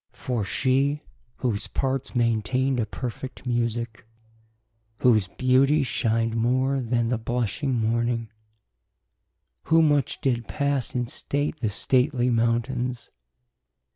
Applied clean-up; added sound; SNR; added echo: none; none; none; none.